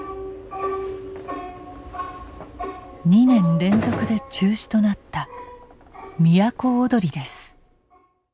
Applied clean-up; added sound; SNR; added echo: none; Gunshot, gunfire; 4 dB; none.